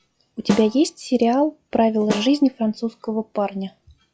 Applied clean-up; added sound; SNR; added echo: classical method log-MMSE.